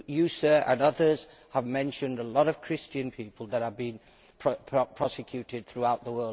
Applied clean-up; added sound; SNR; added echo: none; none; none; none.